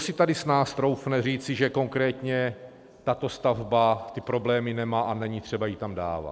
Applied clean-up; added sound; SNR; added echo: none; none; none; none.